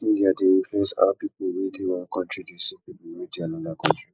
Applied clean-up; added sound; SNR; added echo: neural mask model Resemble Enhance denoiser.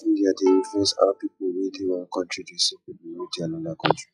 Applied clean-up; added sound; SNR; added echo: classical method log-MMSE.